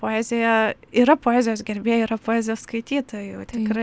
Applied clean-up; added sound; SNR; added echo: none; none; none; none.